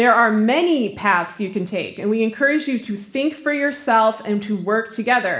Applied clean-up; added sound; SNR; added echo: none; none; none; reverberation time 0.7 s.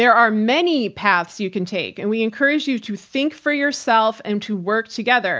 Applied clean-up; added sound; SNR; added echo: none; none; none; none.